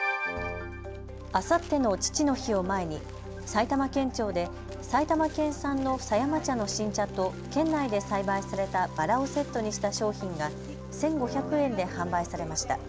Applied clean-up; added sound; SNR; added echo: none; Wind instrument, woodwind instrument; 12 dB; none.